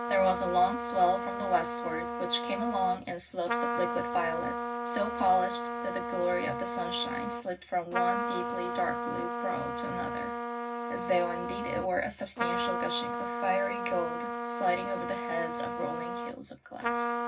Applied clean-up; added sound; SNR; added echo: none; Trumpet; 2 dB; reverberation time 0.4 s.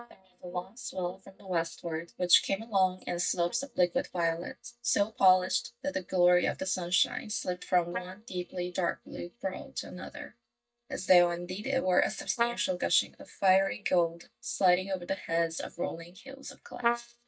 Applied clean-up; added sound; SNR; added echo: neural mask model DeepFilterNet 3.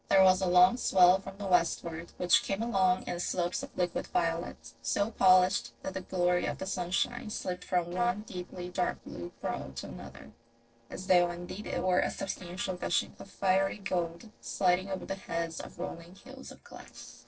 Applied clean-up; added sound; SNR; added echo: neural separator model SepFormer DNS4.